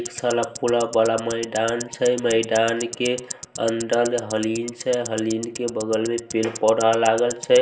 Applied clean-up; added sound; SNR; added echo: none; Tick-tock; 14 dB; reverberation time 0.5 s.